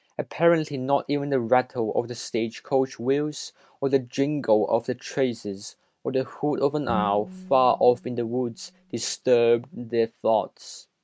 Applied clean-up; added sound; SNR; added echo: neural mask model RNNoise.